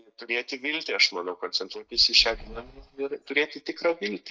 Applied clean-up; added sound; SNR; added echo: neural mask model DeepFilterNet 3.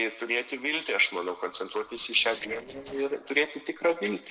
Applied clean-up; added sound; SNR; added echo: neural separator model SepFormer DNS4.